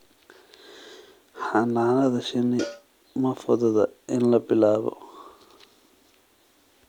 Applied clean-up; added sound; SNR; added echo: none; Cowbell; 17 dB; none.